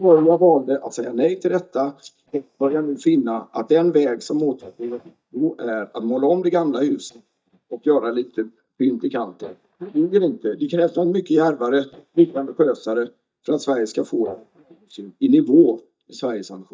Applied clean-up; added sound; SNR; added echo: neural mask model DeepFilterNet 3.